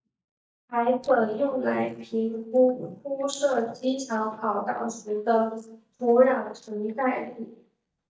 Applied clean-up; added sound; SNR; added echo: neural mask model DeepFilterNet 3.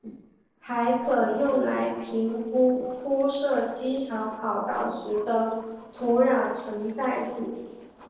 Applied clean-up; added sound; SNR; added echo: neural separator model SepFormer DNS4.